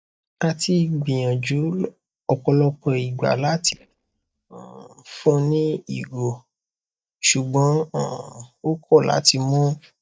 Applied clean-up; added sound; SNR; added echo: neural mask model DeepFilterNet 3.